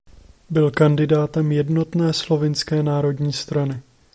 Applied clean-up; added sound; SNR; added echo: none; none; none; none.